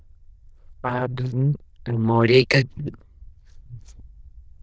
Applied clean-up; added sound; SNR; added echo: neural diffusion model UNIVERSE++.